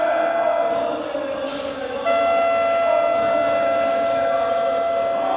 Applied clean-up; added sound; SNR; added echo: none; Wind instrument, woodwind instrument; -4 dB; reverberation time 2.1 s.